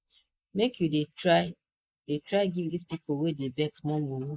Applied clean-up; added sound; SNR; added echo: neural mask model Resemble Enhance denoiser.